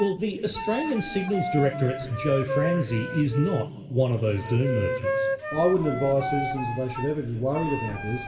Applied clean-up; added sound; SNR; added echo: none; Wind instrument, woodwind instrument; 6 dB; reverberation time 1.8 s.